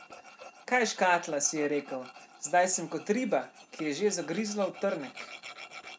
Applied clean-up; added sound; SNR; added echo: none; Tools; 18 dB; none.